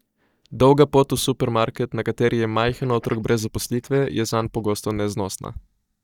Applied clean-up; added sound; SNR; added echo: neural mask model DeepFilterNet 3.